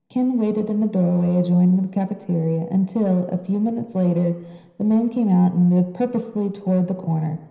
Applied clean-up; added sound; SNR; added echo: none; none; none; reverberation time 0.9 s.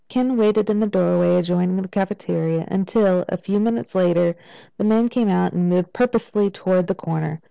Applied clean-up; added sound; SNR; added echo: none; none; none; none.